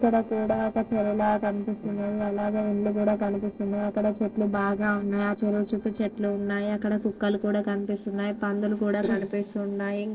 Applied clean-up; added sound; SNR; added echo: neural separator model SepFormer DNS4.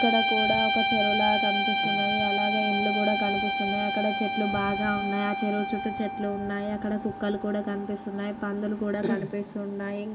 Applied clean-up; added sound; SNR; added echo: none; Guitar; 0 dB; reverberation time 1.1 s.